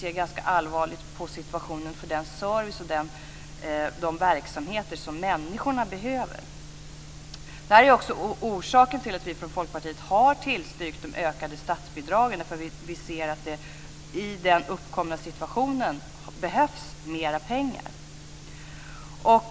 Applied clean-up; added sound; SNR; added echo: none; none; none; none.